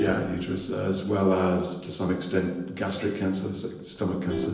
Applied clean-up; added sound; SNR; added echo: neural separator model SepFormer DNS4.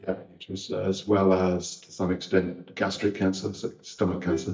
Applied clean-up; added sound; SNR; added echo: neural mask model DeepFilterNet 3.